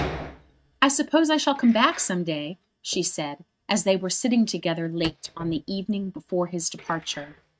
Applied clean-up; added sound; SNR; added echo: neural mask model RNNoise.